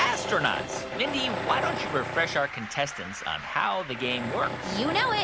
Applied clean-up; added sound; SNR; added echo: none; Tools; 7 dB; none.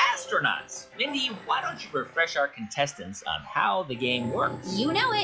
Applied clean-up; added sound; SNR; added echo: classical method log-MMSE.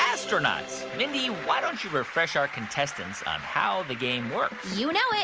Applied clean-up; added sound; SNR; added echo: none; none; none; none.